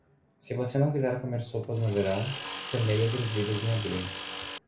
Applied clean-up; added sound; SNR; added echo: none; Tools; 8 dB; reverberation time 0.4 s.